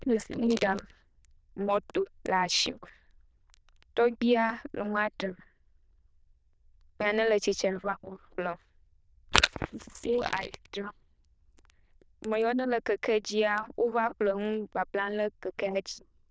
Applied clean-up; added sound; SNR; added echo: neural diffusion model UNIVERSE++.